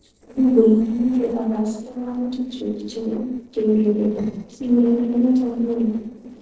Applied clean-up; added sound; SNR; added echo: neural separator model SepFormer DNS4.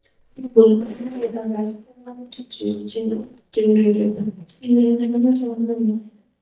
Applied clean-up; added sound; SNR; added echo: neural mask model DeepFilterNet 3.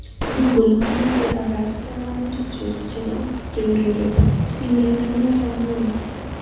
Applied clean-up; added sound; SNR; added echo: none; Fire; 9 dB; reverberation time 1.1 s.